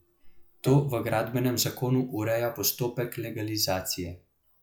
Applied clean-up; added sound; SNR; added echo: classical method log-MMSE.